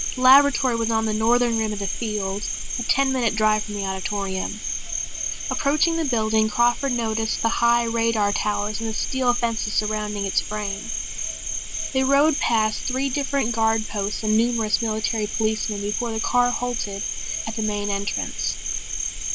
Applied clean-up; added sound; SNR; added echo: none; Cricket; 4 dB; none.